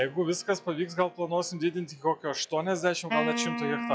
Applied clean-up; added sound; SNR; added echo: classical method log-MMSE.